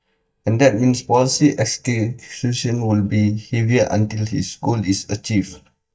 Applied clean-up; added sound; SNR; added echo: neural mask model DeepFilterNet 3.